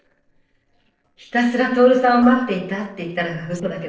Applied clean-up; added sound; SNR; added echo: neural separator model SepFormer DNS4.